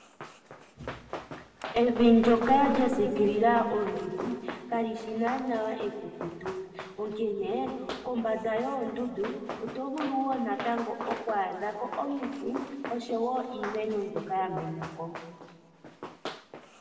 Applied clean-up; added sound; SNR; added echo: none; Run; 13 dB; reverberation time 2.0 s.